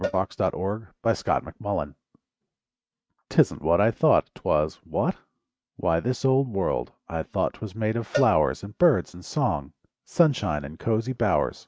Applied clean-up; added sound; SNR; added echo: neural mask model RNNoise.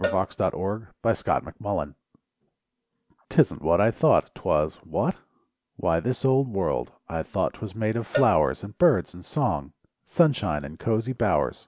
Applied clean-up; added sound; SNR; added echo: none; Cowbell; 12 dB; none.